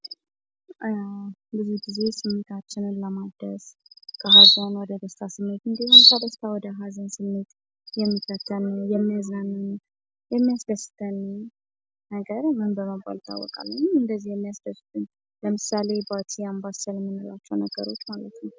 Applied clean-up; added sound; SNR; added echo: none; none; none; none.